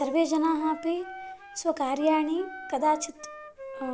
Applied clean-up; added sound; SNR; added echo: none; Wind instrument, woodwind instrument; 15 dB; none.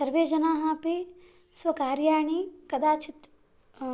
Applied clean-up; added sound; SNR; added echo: none; none; none; none.